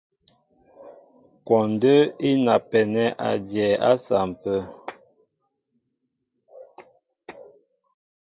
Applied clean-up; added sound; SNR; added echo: none; none; none; none.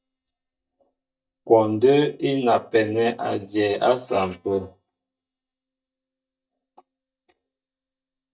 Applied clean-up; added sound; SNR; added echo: neural mask model DeepFilterNet 3.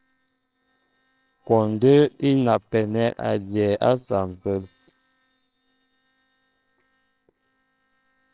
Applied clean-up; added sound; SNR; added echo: neural separator model SepFormer WHAMR!.